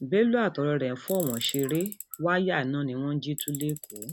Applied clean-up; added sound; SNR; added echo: none; Tools; 15 dB; none.